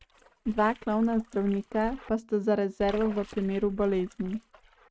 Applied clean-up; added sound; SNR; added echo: neural mask model RNNoise.